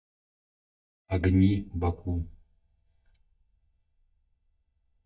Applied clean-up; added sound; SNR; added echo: neural mask model DeepFilterNet 3.